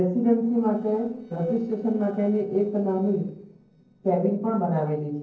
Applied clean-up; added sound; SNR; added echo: neural separator model SepFormer DNS4.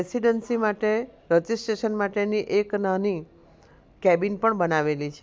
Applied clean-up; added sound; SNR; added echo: none; none; none; none.